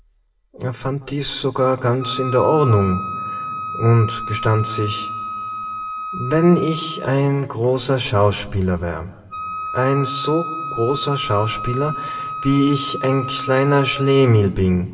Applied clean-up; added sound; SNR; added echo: none; Wind instrument, woodwind instrument; 10 dB; reverberation time 2.8 s.